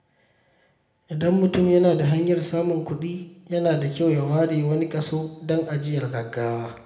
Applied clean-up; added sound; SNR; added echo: none; none; none; reverberation time 0.7 s.